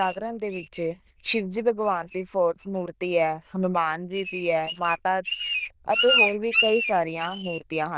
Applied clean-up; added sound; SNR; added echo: neural diffusion model UNIVERSE++.